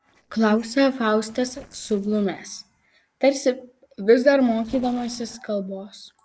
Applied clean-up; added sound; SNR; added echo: neural separator model SepFormer DNS4.